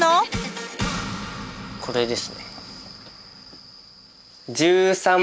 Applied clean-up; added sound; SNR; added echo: none; none; none; none.